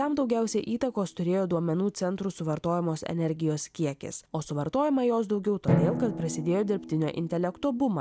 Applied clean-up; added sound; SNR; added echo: none; Drum; 8 dB; none.